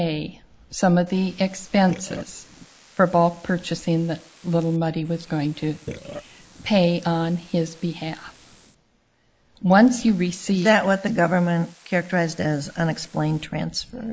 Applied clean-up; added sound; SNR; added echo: neural mask model Resemble Enhance denoiser.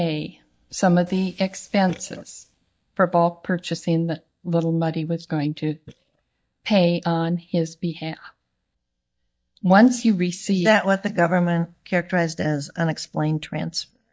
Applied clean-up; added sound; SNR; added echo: neural mask model DeepFilterNet 3.